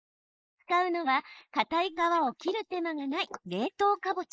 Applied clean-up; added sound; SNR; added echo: neural mask model Resemble Enhance denoiser.